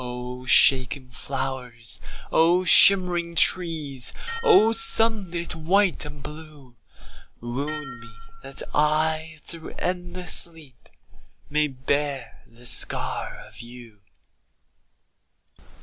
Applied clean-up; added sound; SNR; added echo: none; Dishes, pots, and pans; 18 dB; none.